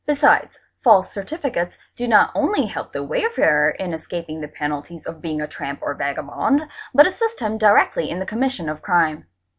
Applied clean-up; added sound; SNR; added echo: none; none; none; none.